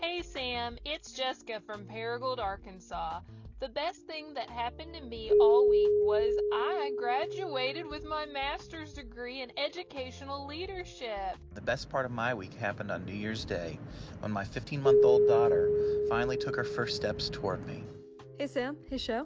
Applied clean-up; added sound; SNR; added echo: none; Keyboard (musical); -3 dB; none.